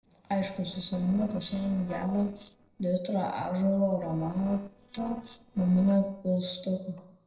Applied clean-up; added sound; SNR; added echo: neural separator model SepFormer DNS4.